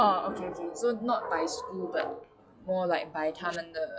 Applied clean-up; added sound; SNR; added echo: classical method log-MMSE.